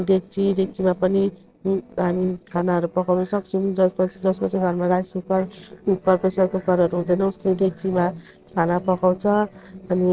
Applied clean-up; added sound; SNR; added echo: neural separator model SepFormer DNS4.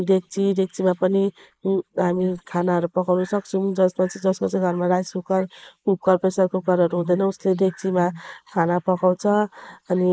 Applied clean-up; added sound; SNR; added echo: neural mask model Resemble Enhance denoiser.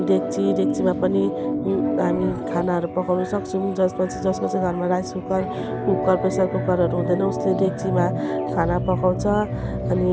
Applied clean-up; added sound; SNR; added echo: none; Organ; 3 dB; none.